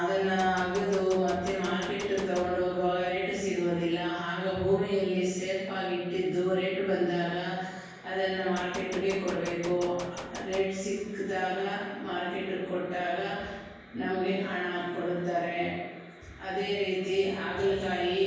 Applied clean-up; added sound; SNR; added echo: none; Gunshot, gunfire; 13 dB; reverberation time 1.3 s.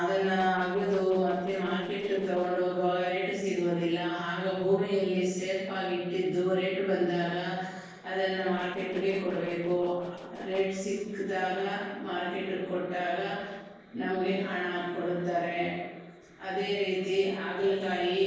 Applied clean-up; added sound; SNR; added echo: neural separator model SepFormer DNS4.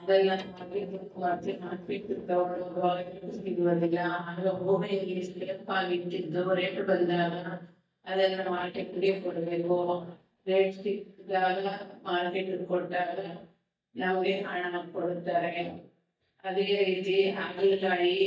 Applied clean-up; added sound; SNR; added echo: neural mask model DeepFilterNet 3.